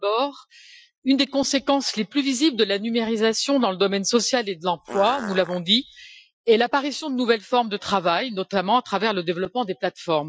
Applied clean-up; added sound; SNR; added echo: classical method Wiener filter.